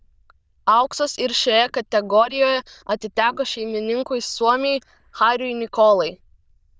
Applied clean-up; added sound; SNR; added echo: neural diffusion model UNIVERSE++.